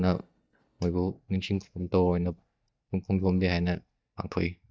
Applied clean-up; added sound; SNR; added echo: neural mask model DeepFilterNet 3.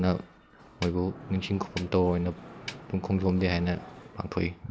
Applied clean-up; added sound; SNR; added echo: none; Snare drum + Mechanisms; 16 dB; none.